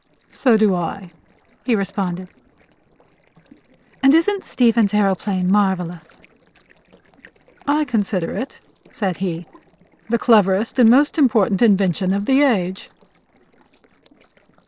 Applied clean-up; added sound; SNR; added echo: neural separator model SepFormer DNS4.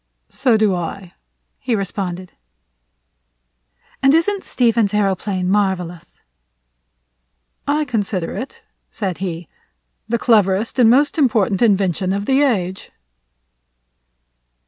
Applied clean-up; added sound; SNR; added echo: none; none; none; none.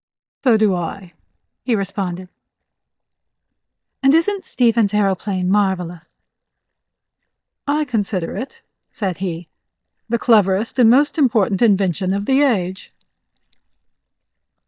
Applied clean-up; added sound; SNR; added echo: neural mask model DeepFilterNet 3.